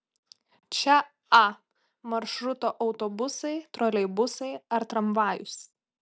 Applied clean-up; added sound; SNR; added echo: none; none; none; none.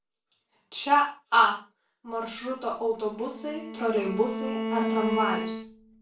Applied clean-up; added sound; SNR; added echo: none; Bowed string instrument; 5 dB; reverberation time 0.3 s.